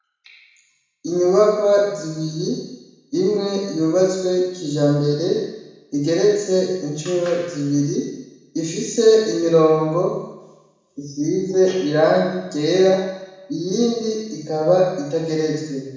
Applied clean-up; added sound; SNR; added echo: none; none; none; reverberation time 1.1 s.